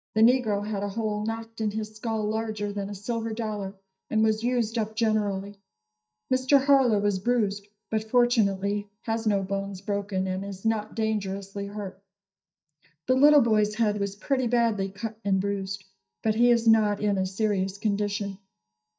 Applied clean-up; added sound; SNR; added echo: neural mask model DeepFilterNet 3.